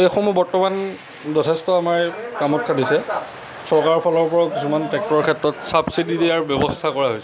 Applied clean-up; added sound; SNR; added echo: none; none; none; none.